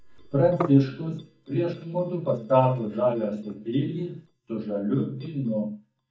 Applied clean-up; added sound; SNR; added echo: neural mask model DeepFilterNet 3.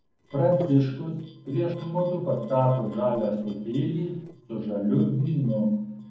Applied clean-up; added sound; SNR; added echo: neural separator model SepFormer DNS4.